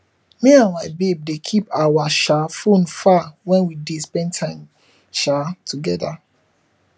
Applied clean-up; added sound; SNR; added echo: none; none; none; none.